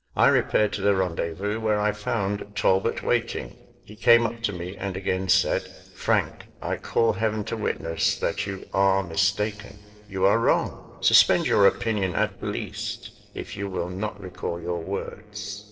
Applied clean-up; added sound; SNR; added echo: neural separator model SepFormer DNS4.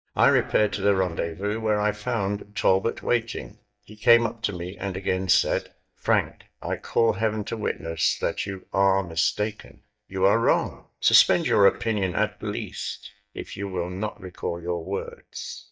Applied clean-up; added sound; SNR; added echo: neural mask model DeepFilterNet 3.